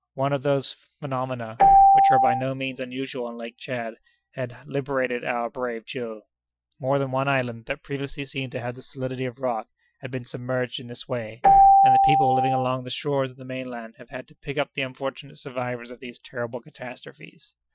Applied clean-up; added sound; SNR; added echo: classical method Wiener filter.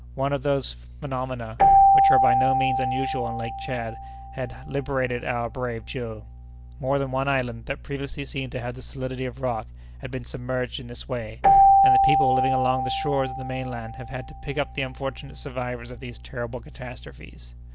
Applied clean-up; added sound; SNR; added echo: none; Keyboard (musical); -4 dB; none.